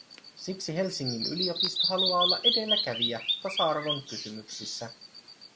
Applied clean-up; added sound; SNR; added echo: none; Bird vocalization, bird call, bird song; -2 dB; none.